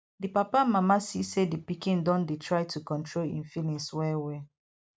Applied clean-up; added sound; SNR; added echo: none; none; none; none.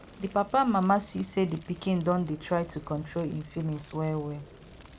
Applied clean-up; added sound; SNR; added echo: none; Fire; 20 dB; none.